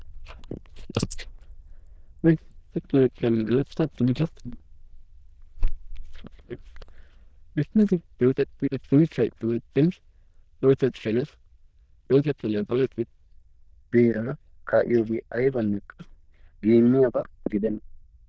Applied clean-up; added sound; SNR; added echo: neural diffusion model UNIVERSE++.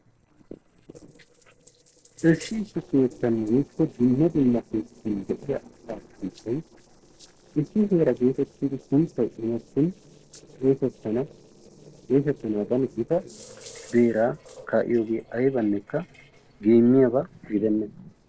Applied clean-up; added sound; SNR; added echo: neural separator model SepFormer DNS4.